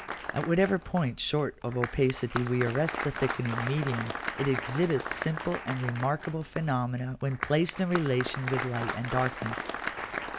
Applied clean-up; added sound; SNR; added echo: none; Applause; 7 dB; none.